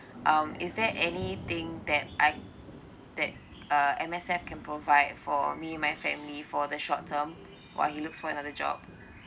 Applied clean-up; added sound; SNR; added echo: none; Thunder / Rain; 15 dB; none.